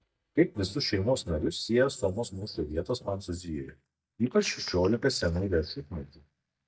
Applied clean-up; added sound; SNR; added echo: neural mask model DeepFilterNet 3.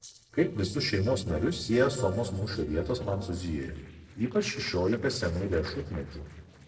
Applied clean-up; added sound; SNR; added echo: neural separator model SepFormer DNS4.